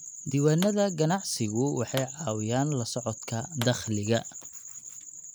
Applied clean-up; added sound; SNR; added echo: none; Explosion; 15 dB; none.